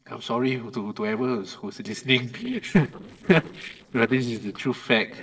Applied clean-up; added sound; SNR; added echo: neural separator model SepFormer DNS4.